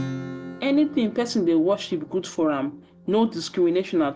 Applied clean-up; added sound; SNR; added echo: none; Acoustic guitar / Strum; 15 dB; none.